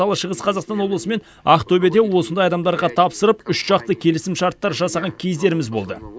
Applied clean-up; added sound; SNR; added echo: none; none; none; none.